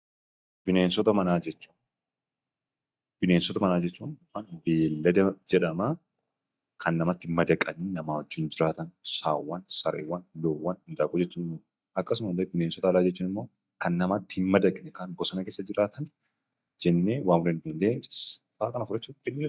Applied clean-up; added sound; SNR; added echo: neural mask model DeepFilterNet 3.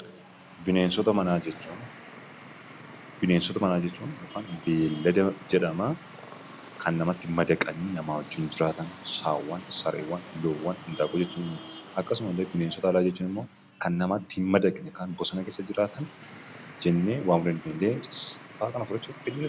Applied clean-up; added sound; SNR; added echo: none; Traffic noise, roadway noise; 17 dB; none.